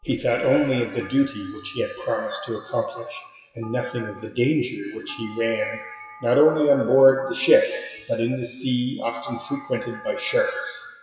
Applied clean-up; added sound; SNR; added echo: classical method WPE with log-MMSE.